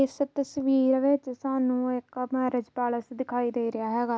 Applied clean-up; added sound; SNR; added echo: none; none; none; none.